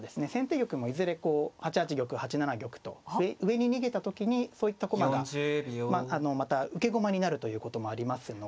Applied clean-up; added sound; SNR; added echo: none; none; none; none.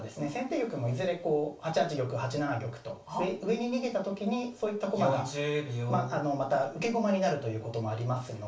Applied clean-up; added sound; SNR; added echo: none; none; none; reverberation time 0.3 s.